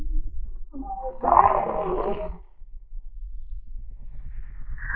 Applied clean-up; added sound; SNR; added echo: neural mask model Resemble Enhance denoiser.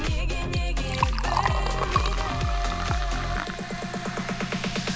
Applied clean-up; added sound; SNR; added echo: none; Liquid; 5 dB; none.